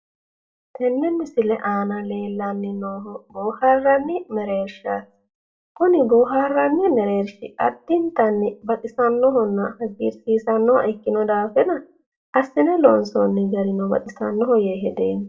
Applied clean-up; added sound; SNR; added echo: none; none; none; reverberation time 0.2 s.